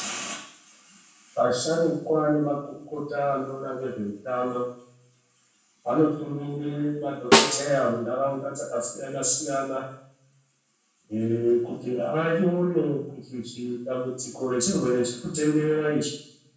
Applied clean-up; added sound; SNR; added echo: none; Snare drum; 0 dB; reverberation time 0.6 s.